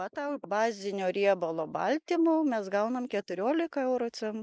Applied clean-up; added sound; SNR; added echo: neural mask model Resemble Enhance denoiser.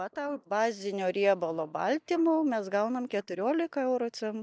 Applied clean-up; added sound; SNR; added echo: neural mask model DeepFilterNet 3.